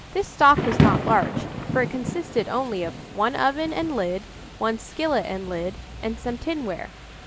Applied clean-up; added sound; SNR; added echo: none; Thunder / Rain; 4 dB; none.